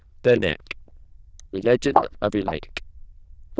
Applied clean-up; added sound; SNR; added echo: neural diffusion model UNIVERSE++.